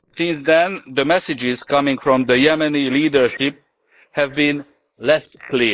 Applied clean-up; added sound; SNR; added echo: neural mask model Resemble Enhance denoiser.